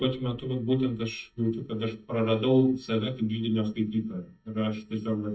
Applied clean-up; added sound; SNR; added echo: neural mask model DeepFilterNet 3.